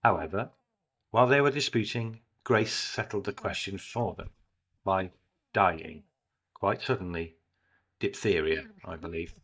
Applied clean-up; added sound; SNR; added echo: neural mask model DeepFilterNet 3.